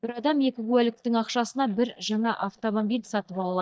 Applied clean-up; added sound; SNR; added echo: neural mask model DeepFilterNet 3.